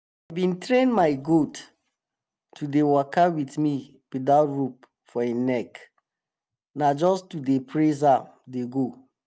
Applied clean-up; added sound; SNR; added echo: none; none; none; none.